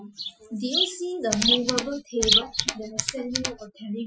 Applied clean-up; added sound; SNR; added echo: classical method Wiener filter.